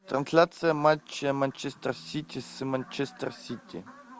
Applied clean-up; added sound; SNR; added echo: none; none; none; none.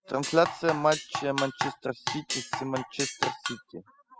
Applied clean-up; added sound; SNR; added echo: classical method spectral subtraction.